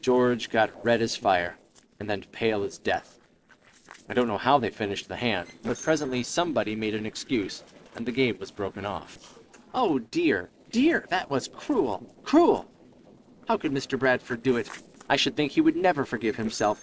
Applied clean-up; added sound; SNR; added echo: neural separator model SepFormer DNS4.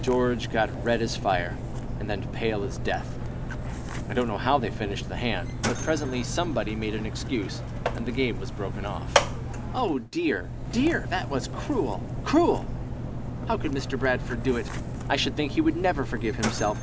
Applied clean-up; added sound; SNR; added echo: none; Mechanisms; 3 dB; none.